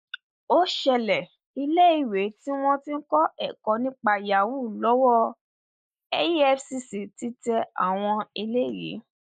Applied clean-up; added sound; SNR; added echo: neural mask model Resemble Enhance denoiser.